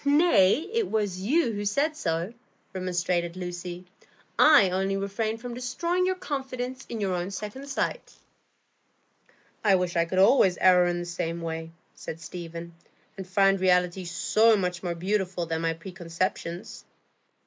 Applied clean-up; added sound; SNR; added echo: neural mask model Resemble Enhance denoiser.